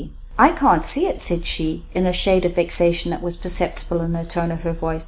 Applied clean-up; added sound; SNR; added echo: none; none; none; none.